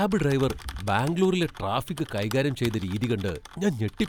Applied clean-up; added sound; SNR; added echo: none; Typing; 16 dB; none.